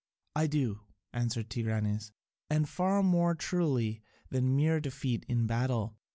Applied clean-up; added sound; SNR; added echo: none; none; none; none.